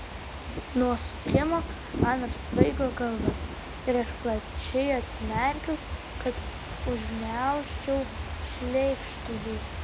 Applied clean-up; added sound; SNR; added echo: none; Fireworks / Ocean; 2 dB; none.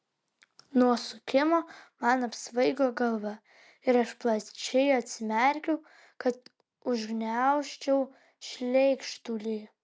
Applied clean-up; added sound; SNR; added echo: none; none; none; none.